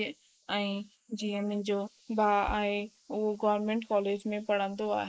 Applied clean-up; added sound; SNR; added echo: neural mask model Resemble Enhance denoiser.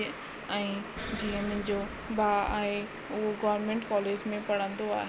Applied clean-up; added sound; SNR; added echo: none; Explosion; 12 dB; none.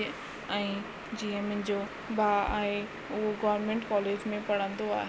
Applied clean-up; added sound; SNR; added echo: none; none; none; none.